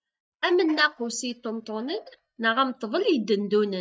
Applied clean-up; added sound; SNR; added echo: neural mask model DeepFilterNet 3.